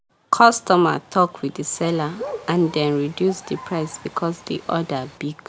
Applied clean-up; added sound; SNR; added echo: none; Bird; 16 dB; none.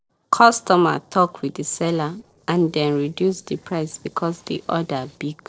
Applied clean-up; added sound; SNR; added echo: neural separator model SepFormer DNS4.